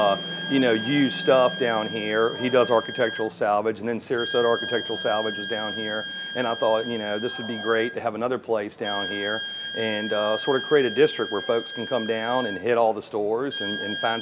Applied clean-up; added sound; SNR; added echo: none; Wind instrument, woodwind instrument; 9 dB; none.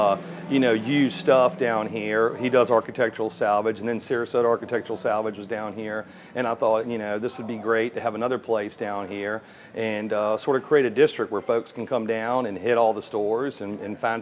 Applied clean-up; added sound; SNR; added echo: none; none; none; none.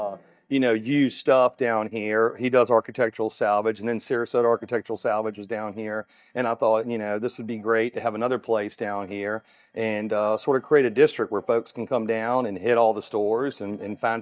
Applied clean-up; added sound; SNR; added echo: neural mask model DeepFilterNet 3.